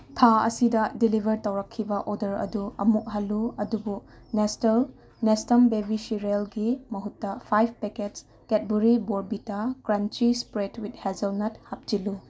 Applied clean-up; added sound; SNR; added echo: none; none; none; none.